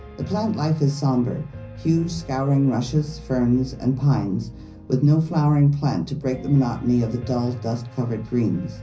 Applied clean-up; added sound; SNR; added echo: none; Piano; 17 dB; reverberation time 0.5 s.